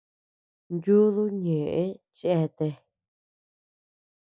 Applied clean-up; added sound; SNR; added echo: none; none; none; none.